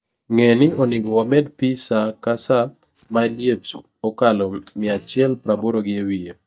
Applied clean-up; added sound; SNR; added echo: neural mask model DeepFilterNet 3.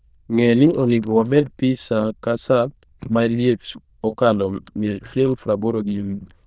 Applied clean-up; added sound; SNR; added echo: neural diffusion model UNIVERSE++.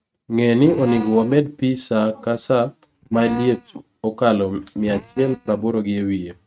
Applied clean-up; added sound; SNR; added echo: neural mask model RNNoise.